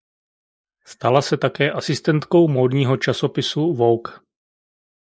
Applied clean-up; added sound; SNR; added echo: neural mask model Resemble Enhance denoiser.